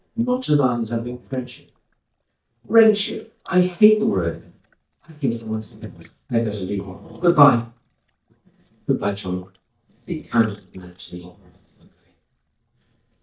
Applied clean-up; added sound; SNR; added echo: neural mask model DeepFilterNet 3.